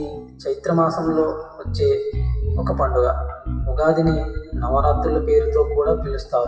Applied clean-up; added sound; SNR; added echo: classical method WPE with log-MMSE.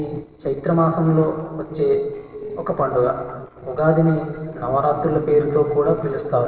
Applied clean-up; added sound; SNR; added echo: neural separator model SepFormer DNS4.